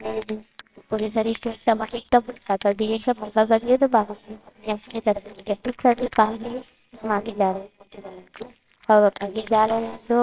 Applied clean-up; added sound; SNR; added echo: neural separator model SepFormer WHAMR!.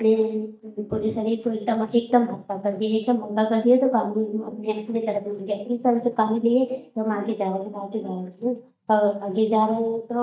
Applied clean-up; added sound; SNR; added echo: neural mask model DeepFilterNet 3.